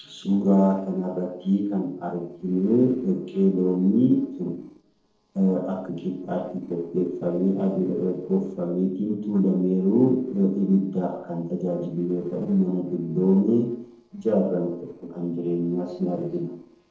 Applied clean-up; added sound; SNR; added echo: neural separator model SepFormer DNS4.